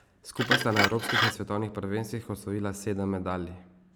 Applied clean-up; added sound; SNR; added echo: none; Glass; -1 dB; none.